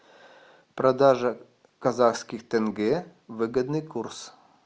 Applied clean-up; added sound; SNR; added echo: none; none; none; none.